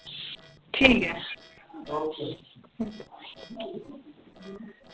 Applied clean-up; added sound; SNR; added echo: neural separator model SepFormer DNS4.